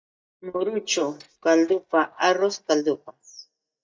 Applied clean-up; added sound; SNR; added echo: neural mask model DeepFilterNet 3.